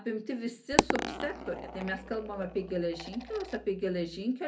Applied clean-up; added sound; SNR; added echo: none; Coin (dropping); 1 dB; reverberation time 0.3 s.